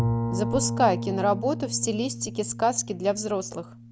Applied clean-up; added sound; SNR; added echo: none; Bowed string instrument; 4 dB; none.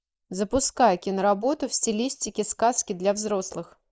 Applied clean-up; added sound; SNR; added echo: neural mask model Resemble Enhance denoiser.